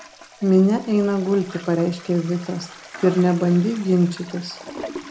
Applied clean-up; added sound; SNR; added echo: none; Toilet flush; 17 dB; reverberation time 0.3 s.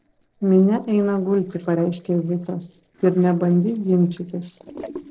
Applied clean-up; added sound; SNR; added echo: neural separator model SepFormer DNS4.